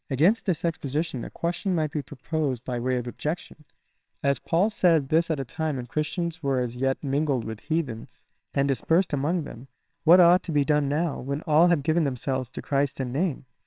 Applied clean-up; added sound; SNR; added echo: neural separator model SepFormer WHAMR!.